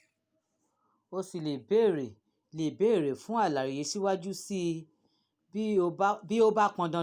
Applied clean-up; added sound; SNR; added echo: none; none; none; none.